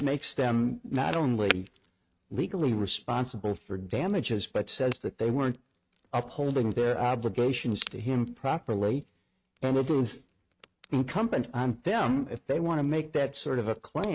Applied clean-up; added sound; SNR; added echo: neural mask model RNNoise.